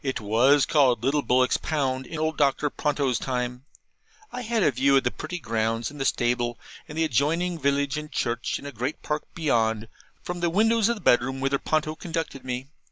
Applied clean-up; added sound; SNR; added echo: none; none; none; none.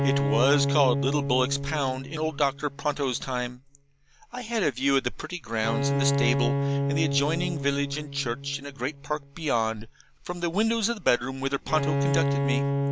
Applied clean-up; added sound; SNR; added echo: none; Bowed string instrument; 1 dB; none.